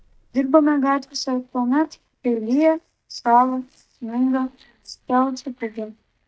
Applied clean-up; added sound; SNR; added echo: neural mask model DeepFilterNet 3.